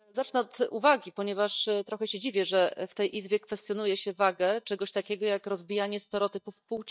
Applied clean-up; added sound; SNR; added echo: neural mask model DeepFilterNet 3.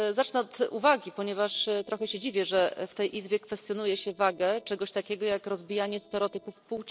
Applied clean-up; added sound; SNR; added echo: neural separator model SepFormer DNS4.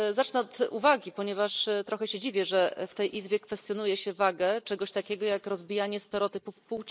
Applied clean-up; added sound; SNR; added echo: neural mask model Resemble Enhance denoiser.